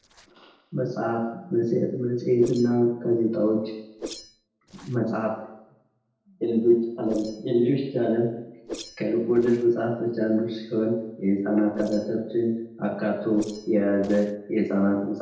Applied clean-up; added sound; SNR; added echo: neural separator model SepFormer DNS4.